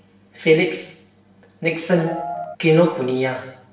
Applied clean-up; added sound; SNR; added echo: none; Piano; 8 dB; reverberation time 0.6 s.